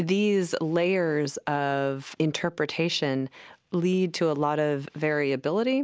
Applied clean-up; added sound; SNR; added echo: none; none; none; none.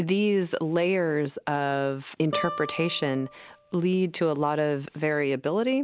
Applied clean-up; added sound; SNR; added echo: none; Guitar; 13 dB; none.